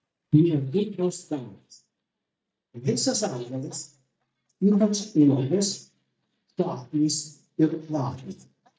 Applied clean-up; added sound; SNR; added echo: neural mask model DeepFilterNet 3.